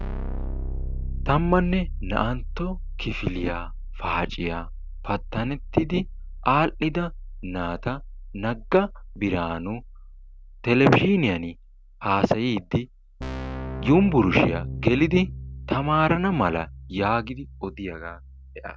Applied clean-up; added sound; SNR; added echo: none; Keyboard (musical); 9 dB; none.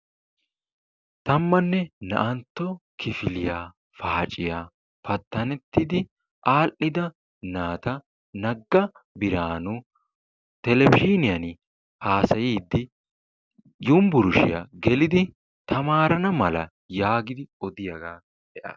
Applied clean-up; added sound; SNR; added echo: none; none; none; none.